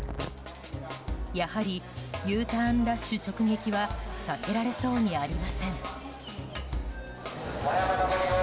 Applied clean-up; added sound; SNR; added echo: none; none; none; none.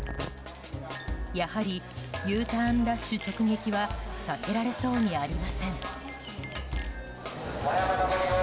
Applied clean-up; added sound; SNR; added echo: none; Chink, clink; 20 dB; none.